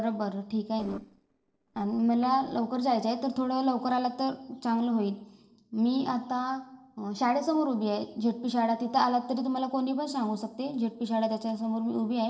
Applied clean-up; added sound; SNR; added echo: neural separator model SepFormer DNS4.